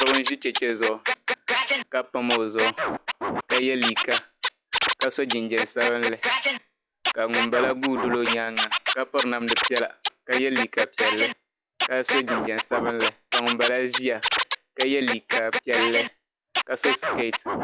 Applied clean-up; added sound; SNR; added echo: classical method log-MMSE.